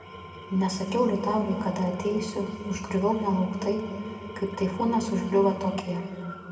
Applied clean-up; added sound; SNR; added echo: none; Engine / Tools; 15 dB; reverberation time 2.1 s.